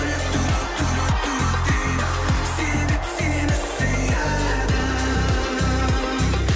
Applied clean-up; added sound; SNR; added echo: none; Wind; 10 dB; none.